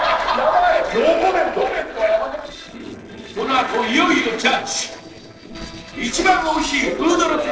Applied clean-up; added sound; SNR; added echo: neural separator model SepFormer DNS4.